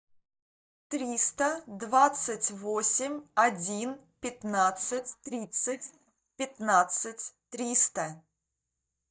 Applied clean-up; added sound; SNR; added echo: neural mask model DeepFilterNet 3.